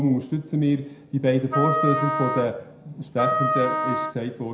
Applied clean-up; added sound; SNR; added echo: none; Wind instrument, woodwind instrument; 1 dB; reverberation time 0.4 s.